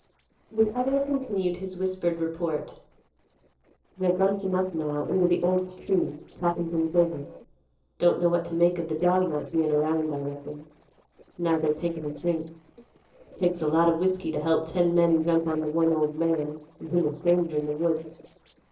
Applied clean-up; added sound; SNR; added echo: neural separator model SepFormer DNS4.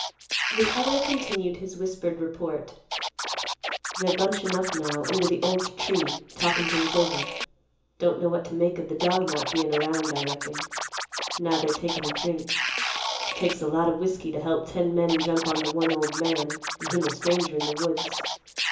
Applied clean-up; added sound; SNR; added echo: none; Scratching (performance technique); 4 dB; reverberation time 0.7 s.